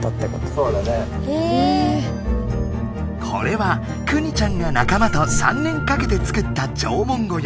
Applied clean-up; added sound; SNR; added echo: none; Meow; 5 dB; none.